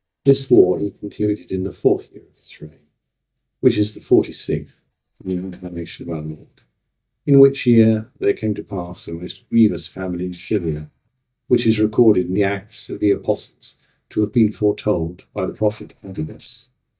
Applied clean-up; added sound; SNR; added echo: neural mask model DeepFilterNet 3.